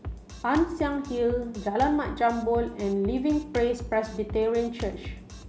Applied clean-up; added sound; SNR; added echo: none; Drum kit; 12 dB; none.